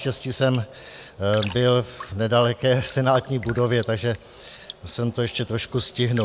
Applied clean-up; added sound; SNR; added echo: none; Raindrop; 18 dB; none.